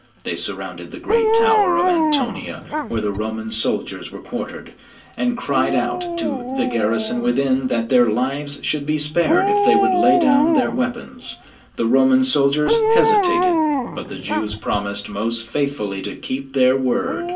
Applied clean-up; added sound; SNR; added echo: none; Dog; 1 dB; reverberation time 0.2 s.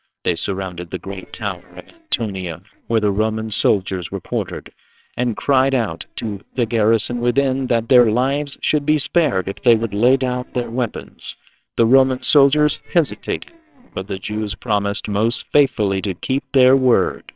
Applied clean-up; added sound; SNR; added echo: neural separator model SepFormer WHAMR!.